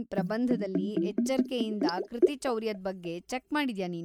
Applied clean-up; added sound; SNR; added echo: neural mask model DeepFilterNet 3.